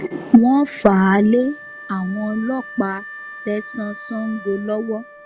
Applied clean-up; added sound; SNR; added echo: none; Wind instrument, woodwind instrument; 18 dB; none.